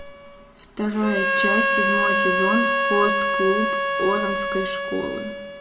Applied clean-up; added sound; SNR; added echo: none; Harmonica; -3 dB; reverberation time 0.5 s.